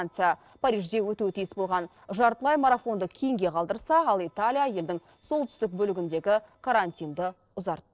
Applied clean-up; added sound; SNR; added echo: neural separator model SepFormer DNS4.